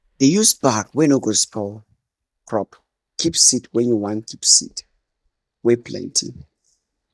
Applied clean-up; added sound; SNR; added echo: neural mask model DeepFilterNet 3.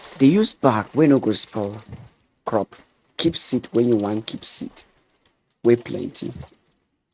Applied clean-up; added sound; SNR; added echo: neural mask model RNNoise.